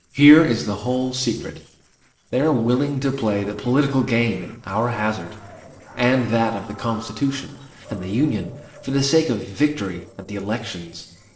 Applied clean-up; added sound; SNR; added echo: neural separator model SepFormer DNS4.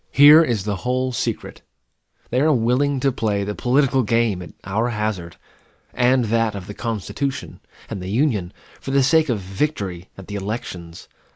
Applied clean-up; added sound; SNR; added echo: none; none; none; none.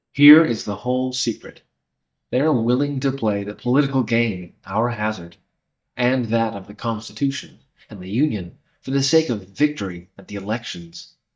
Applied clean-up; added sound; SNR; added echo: neural mask model DeepFilterNet 3.